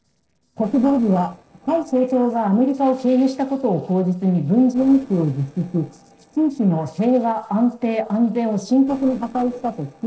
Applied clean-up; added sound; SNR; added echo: neural separator model SepFormer DNS4.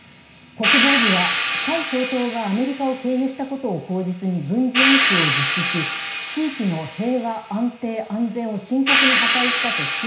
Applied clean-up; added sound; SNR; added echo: none; Hi-hat; -3 dB; reverberation time 0.5 s.